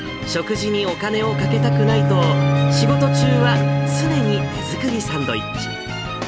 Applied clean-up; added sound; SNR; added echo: none; Bowed string instrument; -2 dB; none.